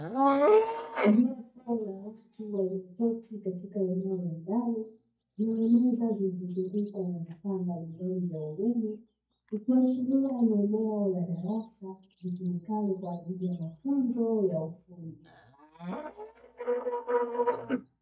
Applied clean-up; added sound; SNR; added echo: neural mask model DeepFilterNet 3.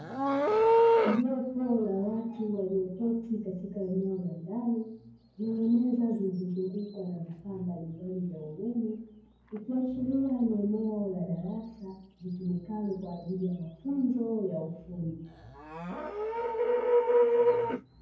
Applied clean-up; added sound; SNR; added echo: none; Livestock, farm animals, working animals; 0 dB; reverberation time 0.9 s.